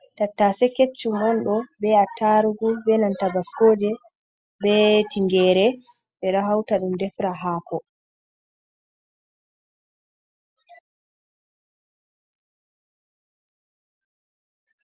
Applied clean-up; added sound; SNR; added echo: none; none; none; none.